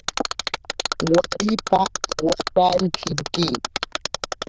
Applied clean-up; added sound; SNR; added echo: neural diffusion model UNIVERSE++.